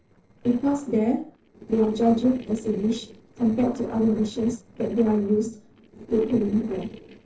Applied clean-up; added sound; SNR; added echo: neural separator model SepFormer DNS4.